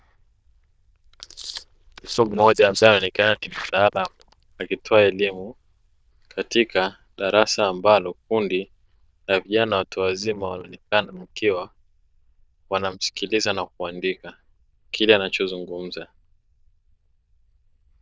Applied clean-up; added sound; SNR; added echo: neural diffusion model UNIVERSE++.